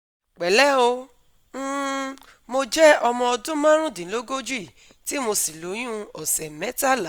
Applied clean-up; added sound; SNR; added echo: none; none; none; none.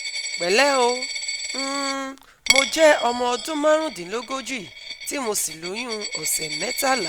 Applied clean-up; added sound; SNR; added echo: none; Coin (dropping); 5 dB; none.